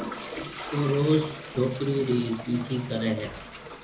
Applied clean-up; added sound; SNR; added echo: none; Toilet flush; 11 dB; reverberation time 0.4 s.